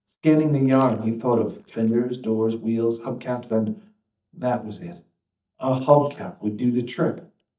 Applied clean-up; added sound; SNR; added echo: neural mask model DeepFilterNet 3.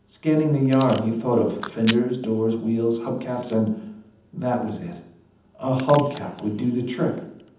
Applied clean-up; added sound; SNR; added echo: none; Packing tape, duct tape / Tearing; 18 dB; reverberation time 0.8 s.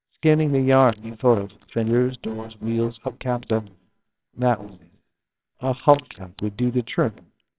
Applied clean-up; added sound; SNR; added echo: neural separator model SepFormer WHAMR!.